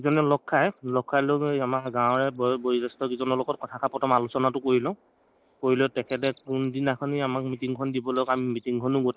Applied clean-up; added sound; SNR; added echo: neural mask model DeepFilterNet 3.